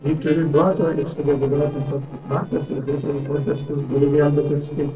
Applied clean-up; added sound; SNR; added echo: neural separator model SepFormer DNS4.